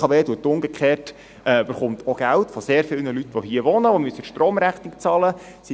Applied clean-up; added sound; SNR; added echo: none; none; none; none.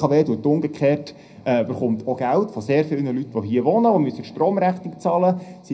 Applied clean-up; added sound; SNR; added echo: none; none; none; reverberation time 0.3 s.